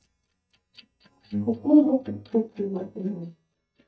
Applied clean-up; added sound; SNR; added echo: neural mask model DeepFilterNet 3.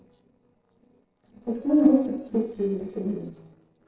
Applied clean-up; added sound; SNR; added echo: neural separator model SepFormer DNS4.